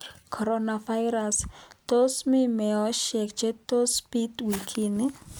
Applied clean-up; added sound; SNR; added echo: none; none; none; none.